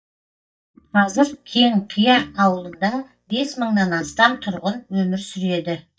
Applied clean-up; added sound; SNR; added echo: neural mask model DeepFilterNet 3.